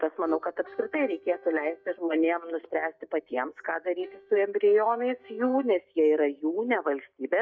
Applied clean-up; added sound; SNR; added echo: neural mask model DeepFilterNet 3.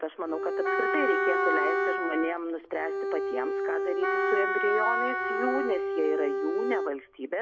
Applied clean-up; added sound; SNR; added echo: none; Wind instrument, woodwind instrument + Bowed string instrument; -3 dB; none.